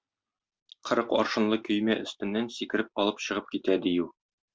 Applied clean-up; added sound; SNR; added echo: none; none; none; none.